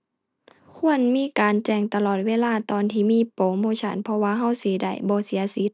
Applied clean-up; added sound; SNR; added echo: none; none; none; none.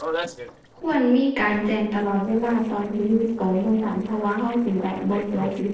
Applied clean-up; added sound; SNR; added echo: neural separator model SepFormer DNS4.